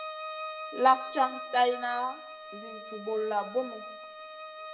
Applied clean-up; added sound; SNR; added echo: none; Bowed string instrument; 10 dB; reverberation time 0.7 s.